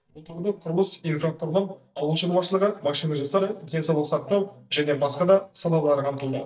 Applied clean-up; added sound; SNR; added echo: neural mask model DeepFilterNet 3.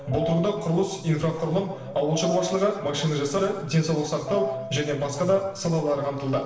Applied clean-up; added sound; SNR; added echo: none; Piano; 11 dB; reverberation time 1.0 s.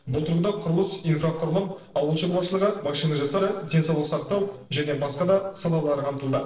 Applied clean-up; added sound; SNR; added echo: neural separator model SepFormer DNS4.